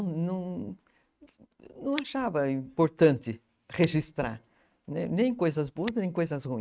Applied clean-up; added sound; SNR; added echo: neural mask model RNNoise.